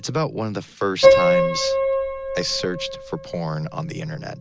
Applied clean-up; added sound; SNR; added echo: none; Piano; -5 dB; none.